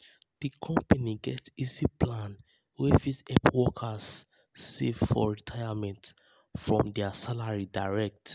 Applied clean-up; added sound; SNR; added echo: none; none; none; none.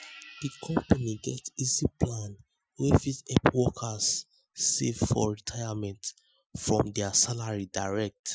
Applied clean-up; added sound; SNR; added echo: classical method Wiener filter.